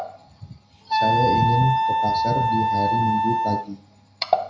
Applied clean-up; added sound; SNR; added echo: none; Wind instrument, woodwind instrument; -3 dB; reverberation time 0.5 s.